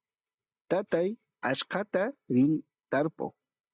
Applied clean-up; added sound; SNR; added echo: neural mask model DeepFilterNet 3.